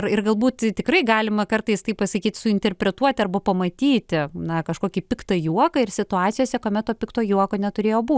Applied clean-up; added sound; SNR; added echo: none; none; none; none.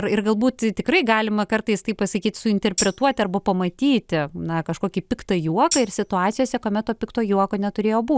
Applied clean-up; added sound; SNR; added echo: none; Tambourine; 10 dB; none.